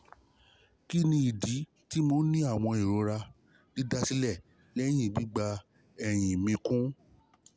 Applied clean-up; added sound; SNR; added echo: none; none; none; none.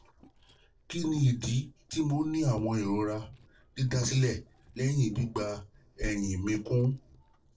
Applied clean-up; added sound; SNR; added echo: neural separator model SepFormer DNS4.